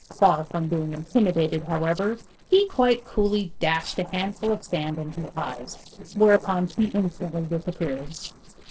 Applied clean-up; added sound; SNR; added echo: neural separator model SepFormer DNS4.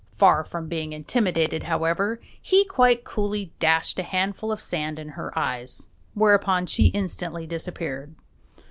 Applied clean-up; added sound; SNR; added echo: none; none; none; none.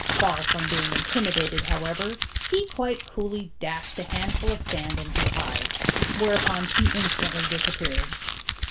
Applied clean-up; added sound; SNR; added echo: none; Crumpling, crinkling; -4 dB; reverberation time 0.2 s.